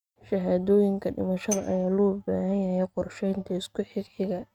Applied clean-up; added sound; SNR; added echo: neural mask model RNNoise.